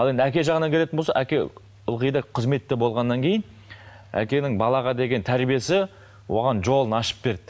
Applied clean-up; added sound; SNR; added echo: none; none; none; none.